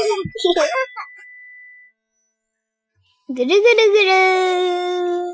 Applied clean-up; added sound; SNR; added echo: classical method Wiener filter.